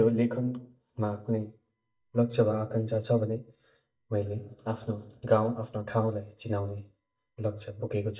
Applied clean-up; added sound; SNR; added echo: neural mask model DeepFilterNet 3.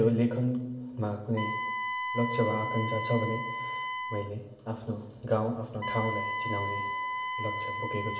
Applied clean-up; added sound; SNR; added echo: none; Wind instrument, woodwind instrument; 3 dB; reverberation time 0.7 s.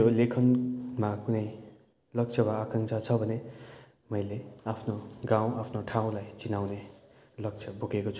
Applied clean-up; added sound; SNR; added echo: none; none; none; none.